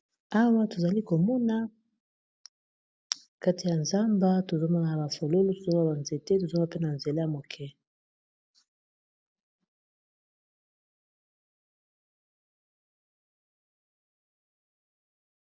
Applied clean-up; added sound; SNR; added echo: none; none; none; none.